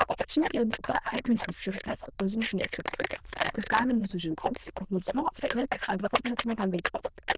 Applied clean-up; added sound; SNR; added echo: neural diffusion model UNIVERSE++.